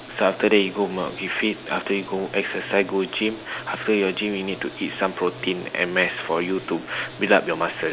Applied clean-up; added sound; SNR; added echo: none; none; none; none.